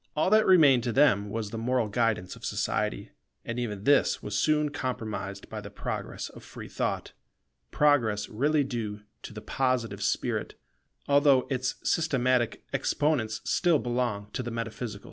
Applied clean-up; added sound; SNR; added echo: none; none; none; none.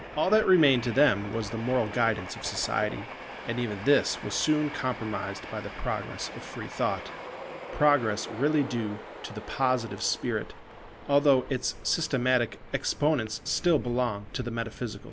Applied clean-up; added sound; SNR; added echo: none; Train; 13 dB; none.